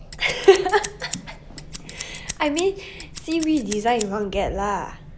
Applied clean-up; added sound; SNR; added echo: none; Scissors; 14 dB; none.